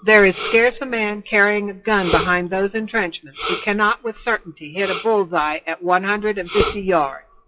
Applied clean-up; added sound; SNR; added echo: classical method WPE with log-MMSE.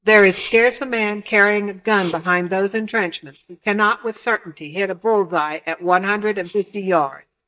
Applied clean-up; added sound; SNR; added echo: neural mask model DeepFilterNet 3.